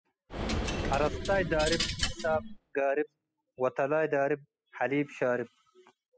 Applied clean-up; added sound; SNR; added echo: classical method spectral subtraction.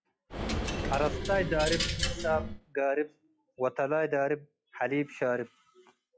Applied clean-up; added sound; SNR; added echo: classical method log-MMSE.